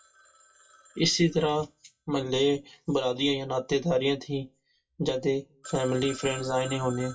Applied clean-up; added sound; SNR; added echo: classical method WPE with log-MMSE.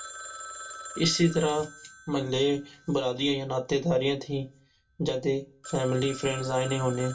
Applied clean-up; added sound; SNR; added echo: none; Telephone; 15 dB; reverberation time 0.2 s.